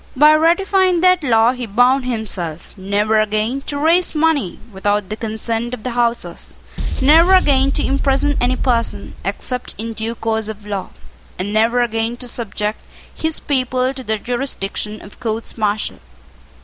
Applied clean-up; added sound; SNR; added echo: none; Boom; -2 dB; none.